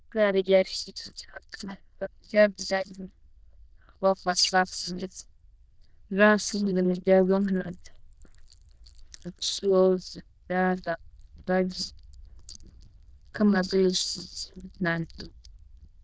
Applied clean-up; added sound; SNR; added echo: neural diffusion model UNIVERSE++.